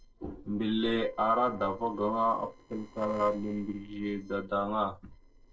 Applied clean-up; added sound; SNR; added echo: neural separator model SepFormer DNS4.